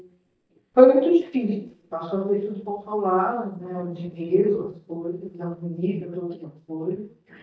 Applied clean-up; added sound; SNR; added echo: neural mask model DeepFilterNet 3.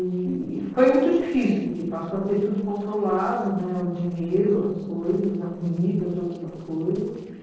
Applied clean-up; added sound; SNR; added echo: neural separator model SepFormer DNS4.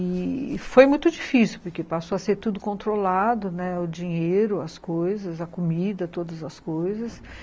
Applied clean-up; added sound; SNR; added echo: none; none; none; none.